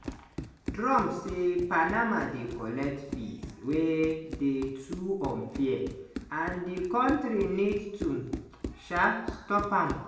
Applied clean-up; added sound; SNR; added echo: none; Run; 11 dB; reverberation time 0.8 s.